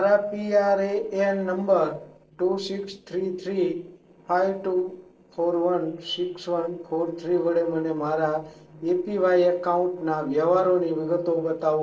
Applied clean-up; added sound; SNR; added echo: neural separator model SepFormer DNS4.